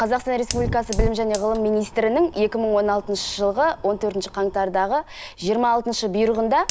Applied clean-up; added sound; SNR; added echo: none; Fire; 11 dB; none.